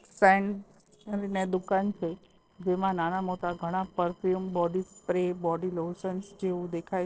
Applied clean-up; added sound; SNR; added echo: neural separator model SepFormer DNS4.